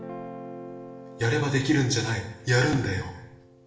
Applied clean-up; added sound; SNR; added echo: none; Guitar; 15 dB; reverberation time 0.8 s.